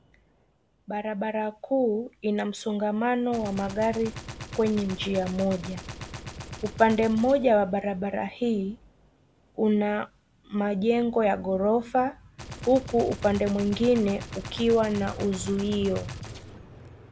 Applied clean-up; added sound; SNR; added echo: none; Gunshot, gunfire; 15 dB; none.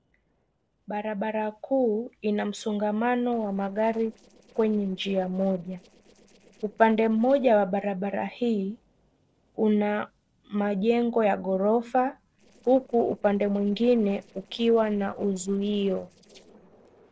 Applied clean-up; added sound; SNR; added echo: neural separator model SepFormer DNS4.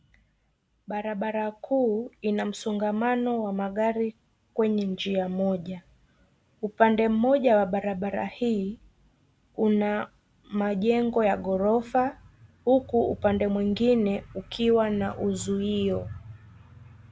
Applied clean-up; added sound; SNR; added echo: none; none; none; none.